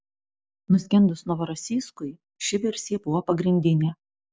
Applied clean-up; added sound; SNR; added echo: none; none; none; none.